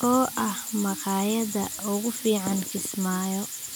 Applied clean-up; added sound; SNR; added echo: none; Sink (filling or washing) / Water tap, faucet; 12 dB; none.